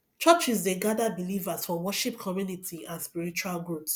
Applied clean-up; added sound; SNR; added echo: none; none; none; none.